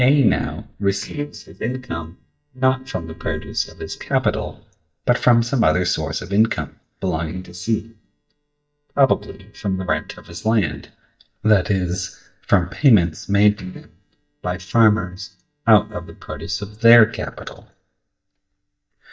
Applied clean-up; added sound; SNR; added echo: neural mask model DeepFilterNet 3.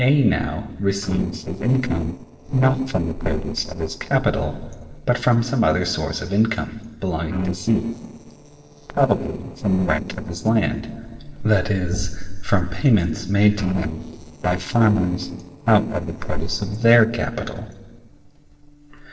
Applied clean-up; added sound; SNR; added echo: neural separator model SepFormer DNS4.